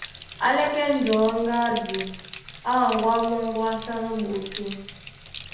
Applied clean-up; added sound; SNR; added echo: none; Bathtub (filling or washing); 14 dB; reverberation time 0.9 s.